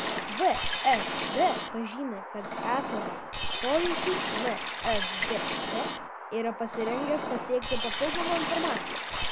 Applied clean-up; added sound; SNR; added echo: none; Liquid; -1 dB; none.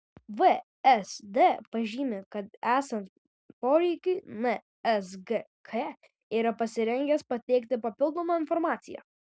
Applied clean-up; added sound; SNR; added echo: none; none; none; none.